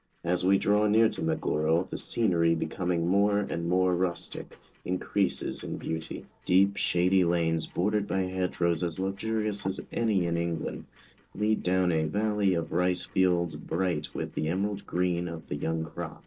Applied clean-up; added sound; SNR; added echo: neural separator model SepFormer DNS4.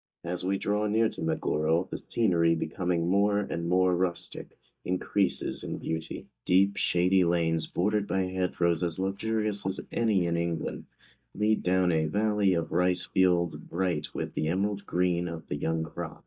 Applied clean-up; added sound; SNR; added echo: neural mask model DeepFilterNet 3.